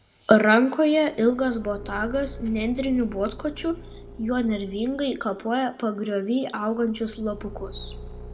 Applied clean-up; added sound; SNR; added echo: none; Engine / Car; 17 dB; reverberation time 1.0 s.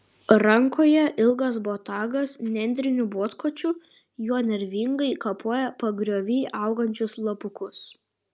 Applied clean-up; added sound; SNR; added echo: none; none; none; none.